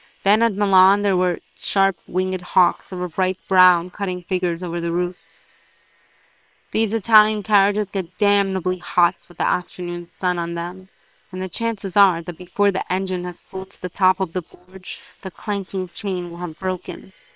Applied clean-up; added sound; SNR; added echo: neural separator model SepFormer WHAM!.